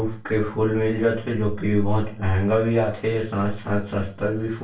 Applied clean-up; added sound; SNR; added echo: none; none; none; reverberation time 0.3 s.